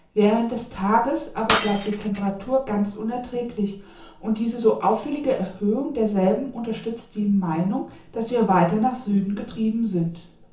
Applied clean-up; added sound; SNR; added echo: none; Shatter; 3 dB; reverberation time 0.7 s.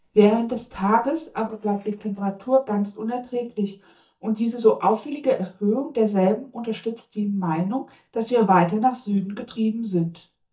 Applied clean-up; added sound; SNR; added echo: neural mask model DeepFilterNet 3.